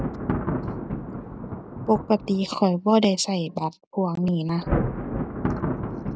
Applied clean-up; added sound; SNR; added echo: none; Thunder; 4 dB; none.